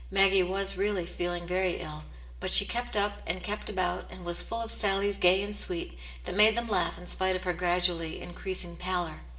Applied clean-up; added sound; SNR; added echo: none; none; none; reverberation time 1.4 s.